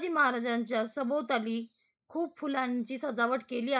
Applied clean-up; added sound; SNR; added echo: neural mask model Resemble Enhance denoiser.